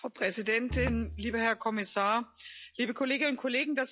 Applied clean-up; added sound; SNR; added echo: classical method log-MMSE.